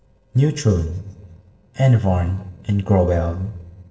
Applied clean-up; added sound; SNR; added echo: neural separator model SepFormer DNS4.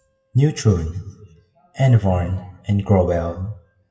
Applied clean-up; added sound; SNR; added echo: classical method WPE with log-MMSE.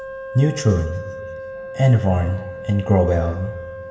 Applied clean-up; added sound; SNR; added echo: none; Wind instrument, woodwind instrument; 13 dB; reverberation time 1.4 s.